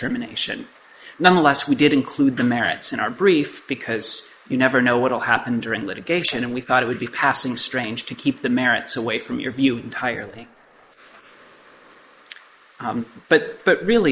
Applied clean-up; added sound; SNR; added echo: neural mask model Resemble Enhance denoiser.